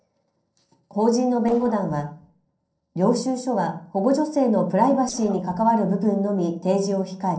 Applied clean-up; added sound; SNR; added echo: neural separator model SepFormer DNS4.